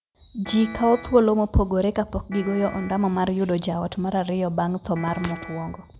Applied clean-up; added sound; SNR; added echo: none; Piano; 17 dB; none.